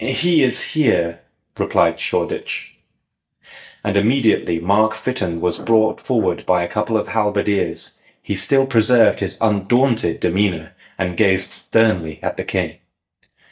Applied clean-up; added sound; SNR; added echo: neural mask model DeepFilterNet 3.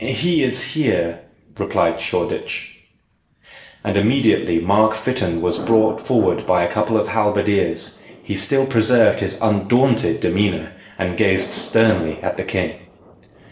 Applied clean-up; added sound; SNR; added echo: neural separator model SepFormer DNS4.